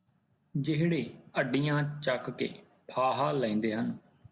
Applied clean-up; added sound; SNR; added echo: none; none; none; none.